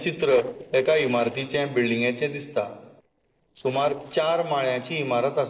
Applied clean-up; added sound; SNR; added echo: neural separator model SepFormer DNS4.